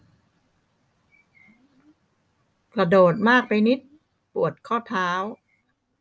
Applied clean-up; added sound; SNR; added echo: none; none; none; none.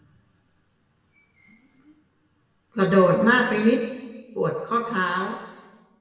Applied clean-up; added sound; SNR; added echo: none; none; none; reverberation time 1.3 s.